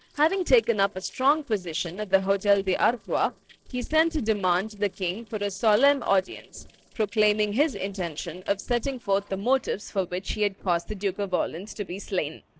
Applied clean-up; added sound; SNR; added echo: neural separator model SepFormer DNS4.